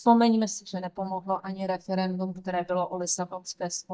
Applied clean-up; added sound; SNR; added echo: neural mask model DeepFilterNet 3.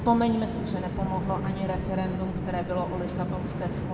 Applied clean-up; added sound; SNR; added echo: none; Train; 3 dB; reverberation time 1.6 s.